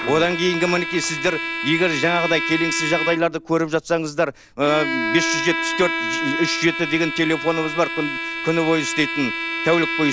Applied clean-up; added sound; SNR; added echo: none; Bowed string instrument; 4 dB; none.